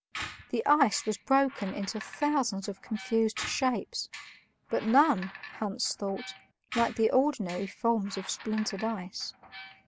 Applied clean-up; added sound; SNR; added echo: none; Squeak; 15 dB; none.